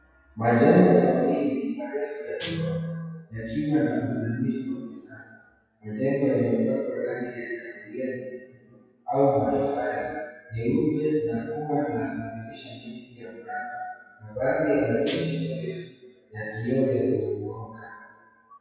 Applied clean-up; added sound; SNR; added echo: classical method WPE with log-MMSE.